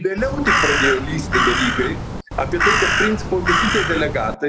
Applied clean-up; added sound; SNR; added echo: none; Crow; -2 dB; none.